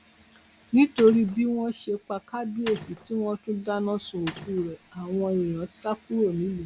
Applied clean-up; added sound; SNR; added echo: none; Mechanisms; 14 dB; none.